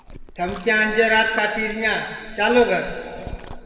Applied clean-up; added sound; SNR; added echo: none; Chewing, mastication; 16 dB; reverberation time 2.1 s.